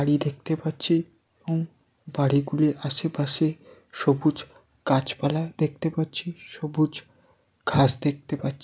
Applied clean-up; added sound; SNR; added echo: none; none; none; none.